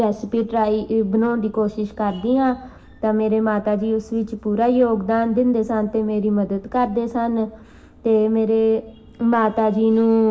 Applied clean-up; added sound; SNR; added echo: none; none; none; reverberation time 0.7 s.